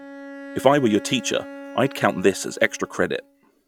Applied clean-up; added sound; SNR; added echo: none; Bowed string instrument; 16 dB; none.